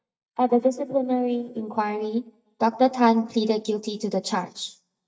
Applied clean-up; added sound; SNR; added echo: neural mask model DeepFilterNet 3.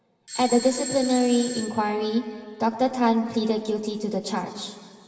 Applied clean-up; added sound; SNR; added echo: none; Bell / Doorbell; 13 dB; reverberation time 2.3 s.